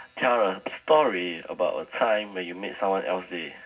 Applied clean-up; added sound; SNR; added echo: none; none; none; reverberation time 0.4 s.